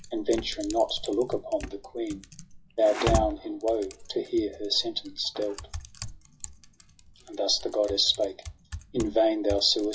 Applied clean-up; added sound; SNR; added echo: classical method log-MMSE.